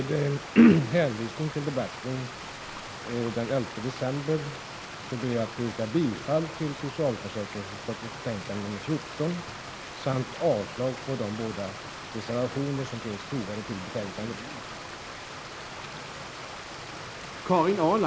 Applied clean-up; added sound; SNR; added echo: none; Stream; 11 dB; none.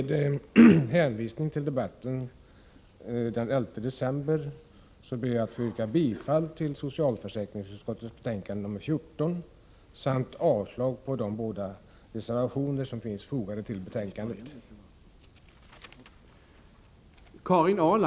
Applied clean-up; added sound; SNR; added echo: none; none; none; none.